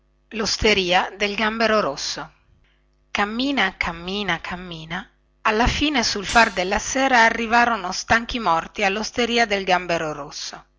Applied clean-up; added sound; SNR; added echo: none; Hi-hat; 19 dB; none.